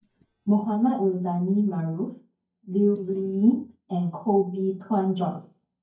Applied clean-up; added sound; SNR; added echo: neural mask model DeepFilterNet 3.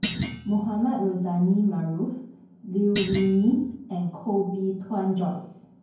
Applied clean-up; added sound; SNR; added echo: none; Thump, thud; 8 dB; reverberation time 0.9 s.